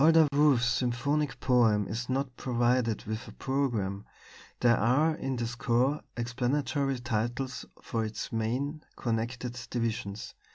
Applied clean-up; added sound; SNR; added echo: none; none; none; none.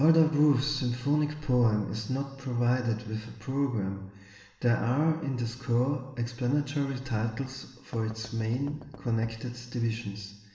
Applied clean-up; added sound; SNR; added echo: none; Knock; 20 dB; reverberation time 1.1 s.